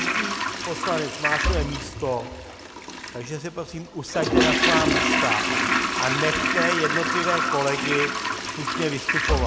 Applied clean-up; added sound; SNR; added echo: none; Toilet flush; -4 dB; none.